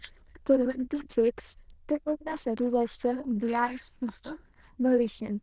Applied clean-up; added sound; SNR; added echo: neural diffusion model UNIVERSE++.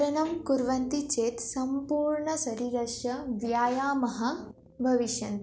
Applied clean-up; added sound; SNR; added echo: none; none; none; none.